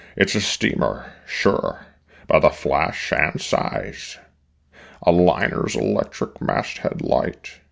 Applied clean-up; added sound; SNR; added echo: none; none; none; none.